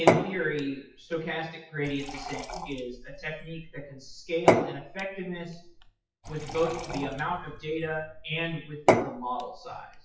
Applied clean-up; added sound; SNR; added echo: classical method WPE with log-MMSE.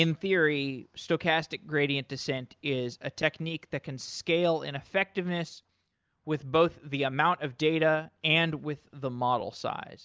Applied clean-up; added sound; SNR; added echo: none; none; none; none.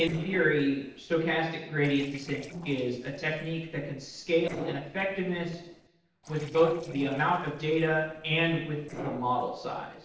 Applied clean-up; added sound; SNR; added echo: neural separator model SepFormer DNS4.